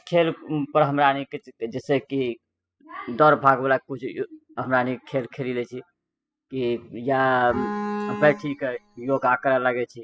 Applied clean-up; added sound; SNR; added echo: classical method spectral subtraction.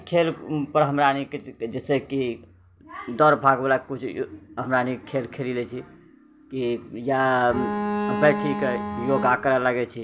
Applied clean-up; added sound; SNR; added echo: none; Bowed string instrument; 4 dB; none.